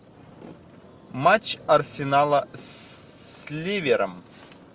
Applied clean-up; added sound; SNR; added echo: none; none; none; none.